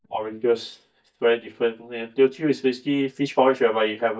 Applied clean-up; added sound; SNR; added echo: neural mask model DeepFilterNet 3.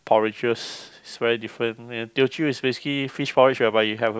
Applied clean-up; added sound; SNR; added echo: none; none; none; none.